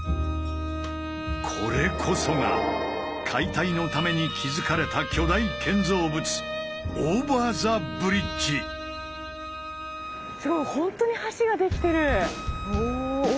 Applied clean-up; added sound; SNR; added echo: none; Bowed string instrument; 13 dB; none.